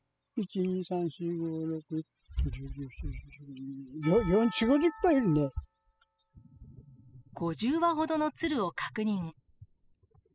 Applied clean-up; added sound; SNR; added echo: classical method spectral subtraction.